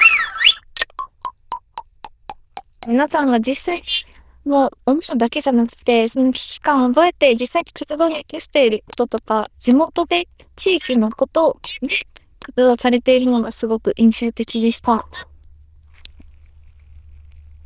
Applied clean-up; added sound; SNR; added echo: neural diffusion model UNIVERSE++.